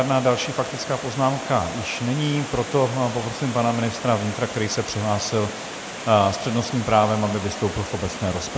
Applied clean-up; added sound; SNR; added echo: none; Water; 10 dB; none.